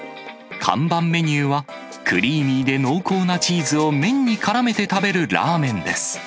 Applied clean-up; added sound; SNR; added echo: none; none; none; none.